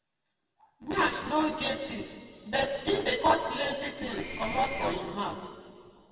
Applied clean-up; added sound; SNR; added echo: none; Mechanisms; 7 dB; reverberation time 2.2 s.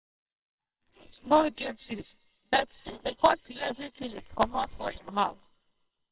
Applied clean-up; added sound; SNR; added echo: neural separator model SepFormer WHAMR!.